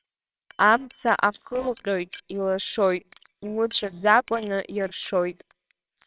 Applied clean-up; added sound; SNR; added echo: neural separator model SepFormer WHAMR!.